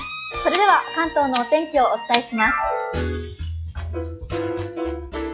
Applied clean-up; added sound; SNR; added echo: classical method log-MMSE.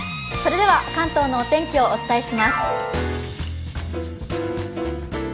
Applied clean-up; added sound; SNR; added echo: none; none; none; none.